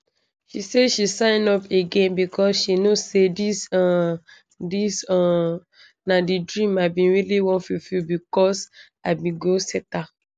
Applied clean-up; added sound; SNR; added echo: none; none; none; none.